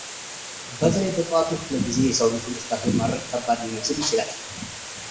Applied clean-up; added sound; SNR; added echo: none; Water; 11 dB; reverberation time 0.7 s.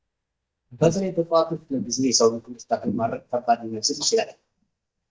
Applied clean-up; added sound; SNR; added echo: neural mask model DeepFilterNet 3.